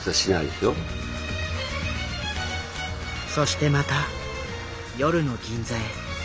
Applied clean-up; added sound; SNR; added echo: none; Crow; 17 dB; none.